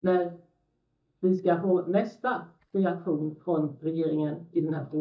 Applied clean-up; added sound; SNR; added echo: neural mask model DeepFilterNet 3.